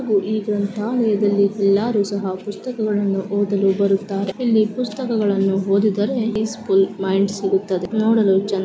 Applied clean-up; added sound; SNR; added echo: none; none; none; none.